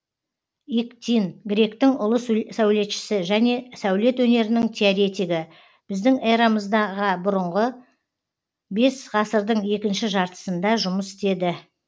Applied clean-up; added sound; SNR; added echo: none; none; none; none.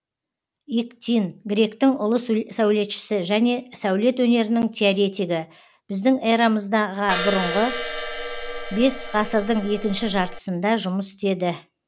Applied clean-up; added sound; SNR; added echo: none; Crash cymbal; 6 dB; none.